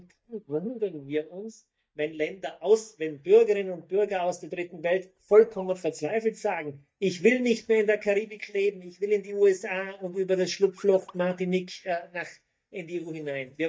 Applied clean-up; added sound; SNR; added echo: neural mask model DeepFilterNet 3.